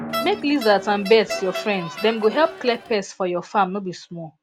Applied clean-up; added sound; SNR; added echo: none; Crowd + Drum; 12 dB; none.